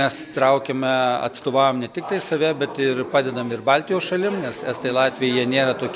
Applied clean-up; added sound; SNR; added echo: none; none; none; none.